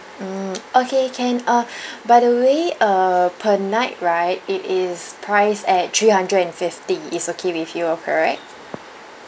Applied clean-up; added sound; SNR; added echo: none; none; none; none.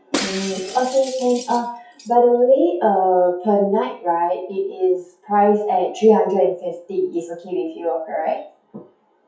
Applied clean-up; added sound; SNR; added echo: classical method WPE with log-MMSE.